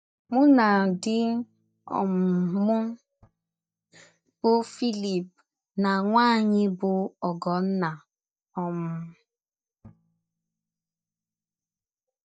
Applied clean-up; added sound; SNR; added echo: neural mask model DeepFilterNet 3.